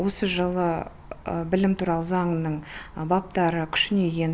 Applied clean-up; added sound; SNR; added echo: none; none; none; none.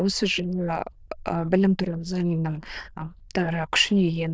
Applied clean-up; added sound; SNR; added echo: neural diffusion model UNIVERSE++.